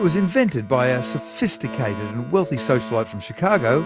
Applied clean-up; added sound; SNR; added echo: none; Alarm; 13 dB; none.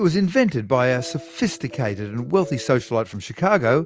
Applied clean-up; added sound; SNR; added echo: none; none; none; none.